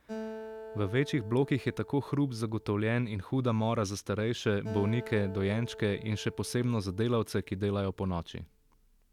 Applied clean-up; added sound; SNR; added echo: none; Acoustic guitar; 15 dB; none.